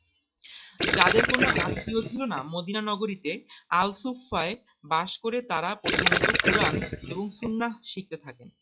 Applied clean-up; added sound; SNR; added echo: classical method log-MMSE.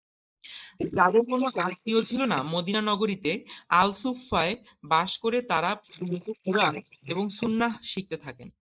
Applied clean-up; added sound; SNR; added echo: neural mask model Resemble Enhance denoiser.